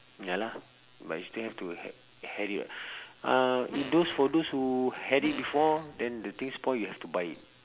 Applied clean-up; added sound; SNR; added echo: none; Fart; 14 dB; none.